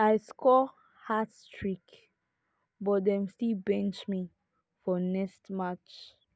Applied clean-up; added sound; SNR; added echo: none; none; none; none.